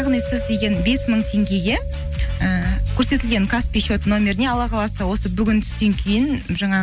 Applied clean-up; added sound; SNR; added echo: none; Chink, clink; 16 dB; none.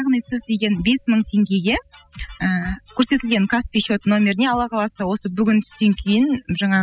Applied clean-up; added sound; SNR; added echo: classical method spectral subtraction.